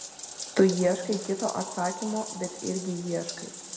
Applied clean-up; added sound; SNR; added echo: none; Bathtub (filling or washing); 11 dB; reverberation time 1.8 s.